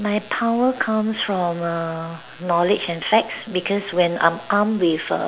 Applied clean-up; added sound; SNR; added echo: none; none; none; none.